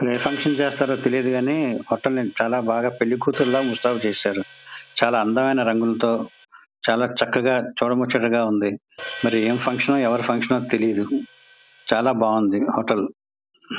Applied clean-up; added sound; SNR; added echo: none; Hi-hat; 16 dB; none.